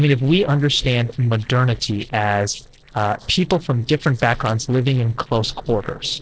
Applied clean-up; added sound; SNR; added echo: neural separator model SepFormer DNS4.